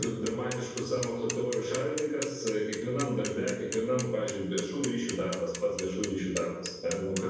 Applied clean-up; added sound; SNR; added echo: none; Mechanisms / Bicycle; 11 dB; reverberation time 1.1 s.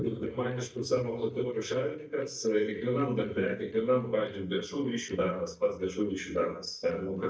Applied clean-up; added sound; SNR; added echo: neural mask model DeepFilterNet 3.